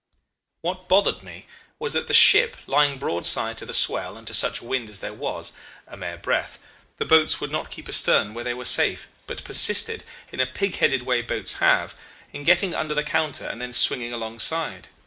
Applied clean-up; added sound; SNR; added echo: none; none; none; none.